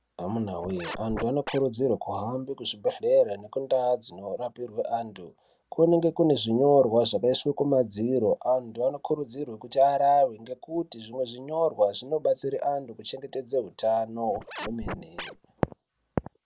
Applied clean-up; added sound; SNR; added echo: none; Scratching (performance technique); 11 dB; none.